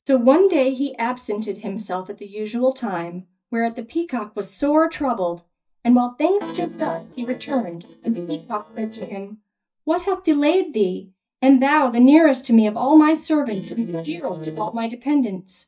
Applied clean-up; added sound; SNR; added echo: neural mask model DeepFilterNet 3.